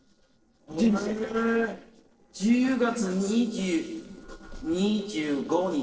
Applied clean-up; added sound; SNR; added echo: neural separator model SepFormer DNS4.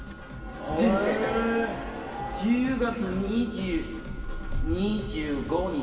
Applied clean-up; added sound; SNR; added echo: none; Engine starting / Motor vehicle (road); 10 dB; reverberation time 2.3 s.